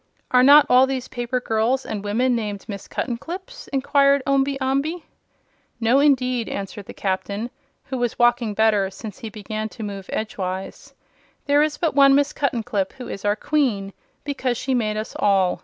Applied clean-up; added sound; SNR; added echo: none; none; none; none.